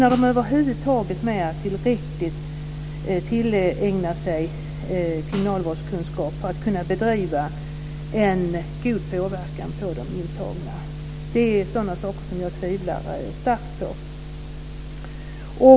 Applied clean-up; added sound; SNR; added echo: none; Snare drum; 20 dB; none.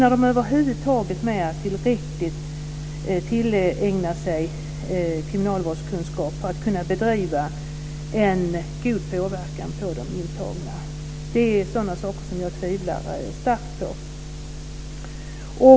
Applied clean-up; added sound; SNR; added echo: none; none; none; none.